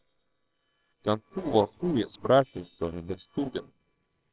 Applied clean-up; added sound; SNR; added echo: neural separator model SepFormer WHAMR!.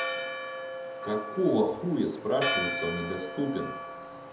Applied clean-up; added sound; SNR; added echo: none; Church bell; 4 dB; reverberation time 1.2 s.